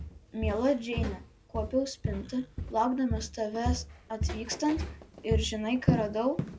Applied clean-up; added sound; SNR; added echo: none; Walk, footsteps; 3 dB; none.